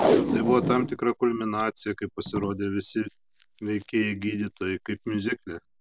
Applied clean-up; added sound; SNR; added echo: none; Packing tape, duct tape; 3 dB; none.